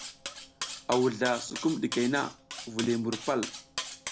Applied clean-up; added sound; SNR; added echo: none; Cutlery, silverware; 9 dB; none.